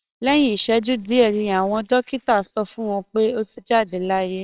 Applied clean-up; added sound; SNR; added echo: neural separator model SepFormer WHAMR!.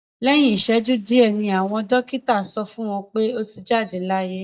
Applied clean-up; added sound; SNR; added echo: neural mask model DeepFilterNet 3.